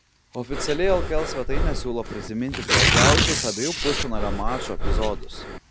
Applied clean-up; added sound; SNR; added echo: none; Tearing + Breathing; -4 dB; none.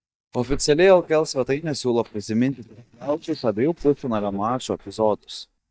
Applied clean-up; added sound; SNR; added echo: neural mask model DeepFilterNet 3.